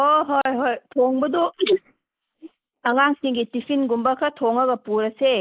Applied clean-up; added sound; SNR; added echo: neural mask model Resemble Enhance denoiser.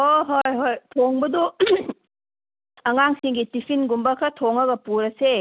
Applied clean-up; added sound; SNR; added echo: none; none; none; none.